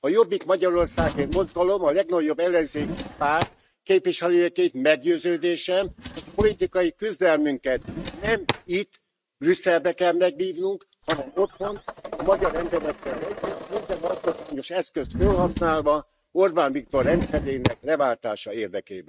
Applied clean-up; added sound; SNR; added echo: neural mask model RNNoise.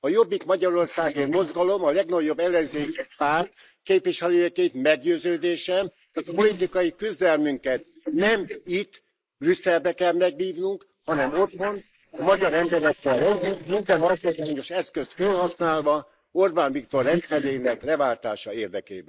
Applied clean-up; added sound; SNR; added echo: neural mask model Resemble Enhance denoiser.